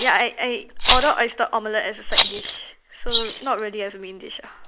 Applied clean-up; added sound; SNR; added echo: neural mask model Resemble Enhance denoiser.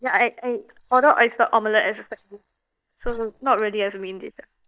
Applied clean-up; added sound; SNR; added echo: neural mask model DeepFilterNet 3.